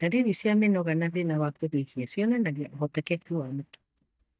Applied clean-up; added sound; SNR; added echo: neural mask model DeepFilterNet 3.